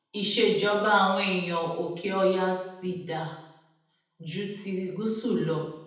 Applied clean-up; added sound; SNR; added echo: none; none; none; reverberation time 0.9 s.